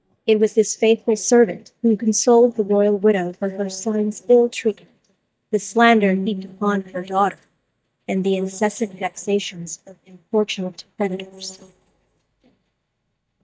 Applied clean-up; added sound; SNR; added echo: neural mask model DeepFilterNet 3.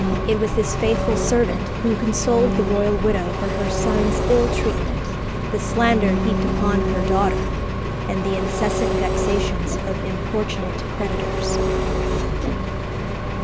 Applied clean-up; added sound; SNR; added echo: none; Engine; -2 dB; none.